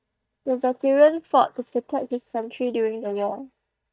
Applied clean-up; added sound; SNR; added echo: neural mask model DeepFilterNet 3.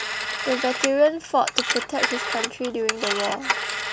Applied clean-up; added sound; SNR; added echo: none; Telephone; 2 dB; none.